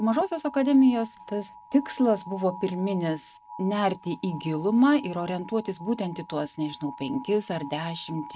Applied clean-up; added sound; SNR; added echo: neural mask model RNNoise.